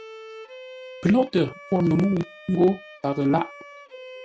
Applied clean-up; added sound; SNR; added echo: none; Bowed string instrument; 18 dB; none.